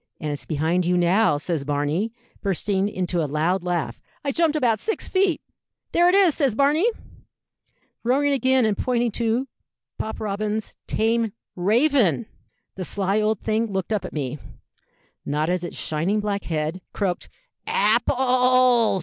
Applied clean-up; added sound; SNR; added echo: none; none; none; none.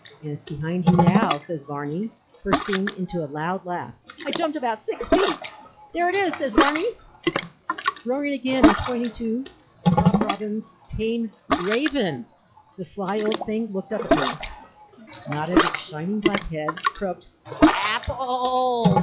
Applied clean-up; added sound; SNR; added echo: classical method log-MMSE.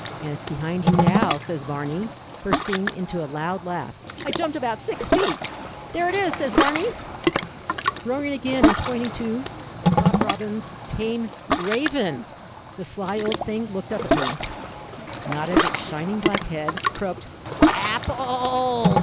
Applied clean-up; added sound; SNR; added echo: none; Ocean; -2 dB; none.